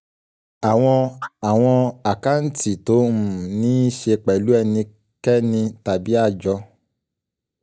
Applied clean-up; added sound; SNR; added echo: neural mask model DeepFilterNet 3.